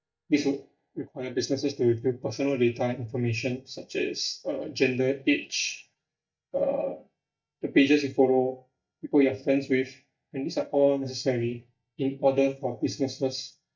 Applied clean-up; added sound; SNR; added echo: neural mask model DeepFilterNet 3.